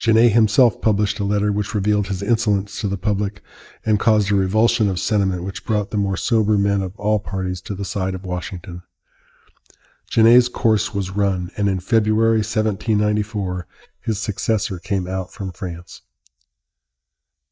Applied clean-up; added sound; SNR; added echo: neural mask model DeepFilterNet 3.